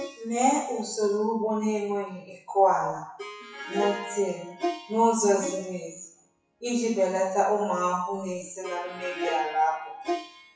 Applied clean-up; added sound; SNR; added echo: classical method WPE with log-MMSE.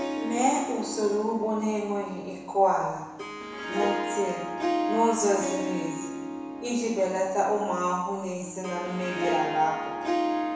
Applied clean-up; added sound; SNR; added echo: none; Harp; 4 dB; reverberation time 1.0 s.